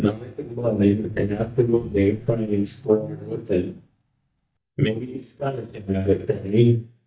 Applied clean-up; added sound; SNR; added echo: neural mask model DeepFilterNet 3.